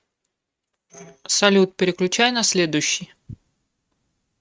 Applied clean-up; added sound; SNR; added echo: neural mask model RNNoise.